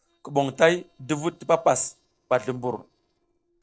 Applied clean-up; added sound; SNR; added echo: neural separator model SepFormer DNS4.